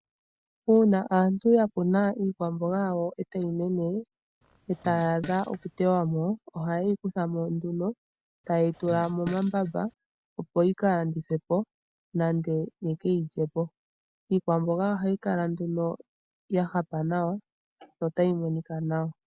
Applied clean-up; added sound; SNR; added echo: none; Fart; 15 dB; none.